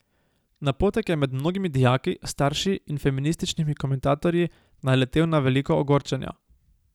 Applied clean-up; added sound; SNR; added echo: none; none; none; none.